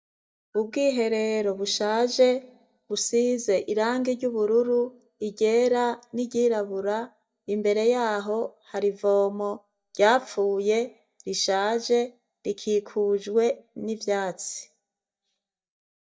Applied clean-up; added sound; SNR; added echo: neural mask model DeepFilterNet 3.